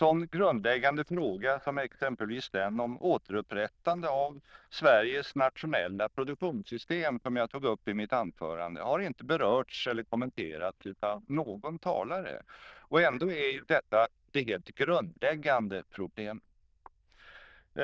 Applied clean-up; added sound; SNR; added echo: neural diffusion model UNIVERSE++.